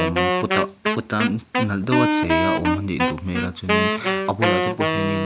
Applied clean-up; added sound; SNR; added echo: none; Wind instrument, woodwind instrument; -3 dB; none.